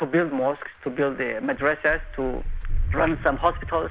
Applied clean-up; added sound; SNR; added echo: none; Engine starting / Motor vehicle (road); 5 dB; none.